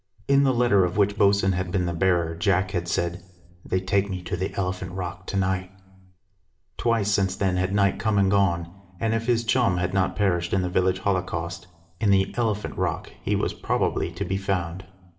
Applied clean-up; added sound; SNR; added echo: none; none; none; reverberation time 1.1 s.